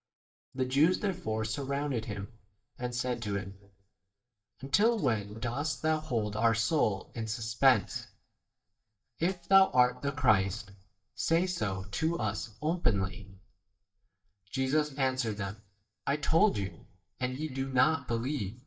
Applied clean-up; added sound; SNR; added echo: neural mask model DeepFilterNet 3.